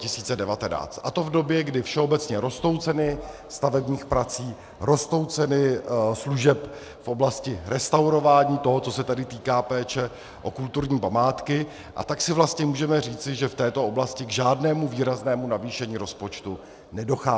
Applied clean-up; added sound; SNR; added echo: none; none; none; none.